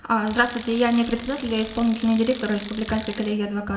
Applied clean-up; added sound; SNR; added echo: none; Tools; 14 dB; reverberation time 1.9 s.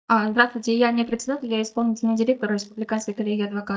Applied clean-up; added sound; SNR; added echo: neural mask model DeepFilterNet 3.